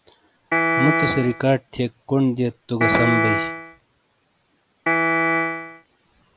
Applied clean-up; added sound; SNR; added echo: none; Piano; -4 dB; none.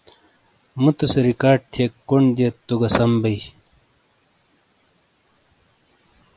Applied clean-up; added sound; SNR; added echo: none; none; none; none.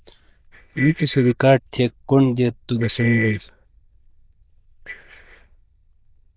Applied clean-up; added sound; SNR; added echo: neural diffusion model UNIVERSE++.